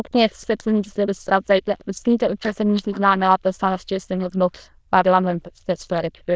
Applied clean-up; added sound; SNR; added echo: neural diffusion model UNIVERSE++.